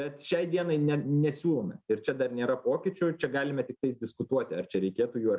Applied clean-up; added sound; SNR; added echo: none; none; none; none.